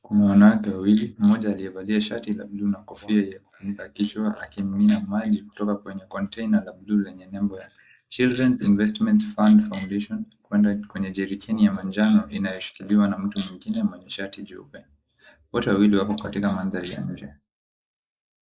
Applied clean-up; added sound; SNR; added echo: neural mask model Resemble Enhance denoiser.